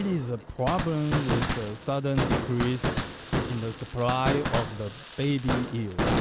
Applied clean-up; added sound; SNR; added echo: none; Fireworks; 1 dB; none.